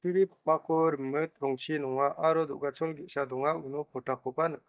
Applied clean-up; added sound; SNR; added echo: neural mask model DeepFilterNet 3.